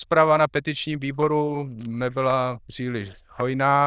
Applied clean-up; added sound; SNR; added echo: neural diffusion model UNIVERSE++.